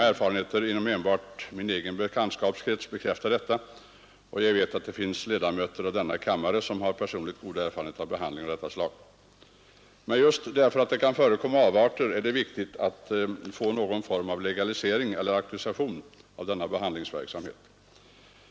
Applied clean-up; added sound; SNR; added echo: none; none; none; none.